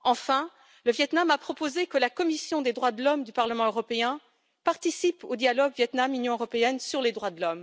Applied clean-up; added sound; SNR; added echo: none; none; none; none.